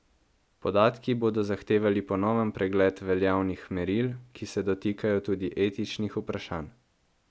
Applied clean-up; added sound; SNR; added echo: none; none; none; none.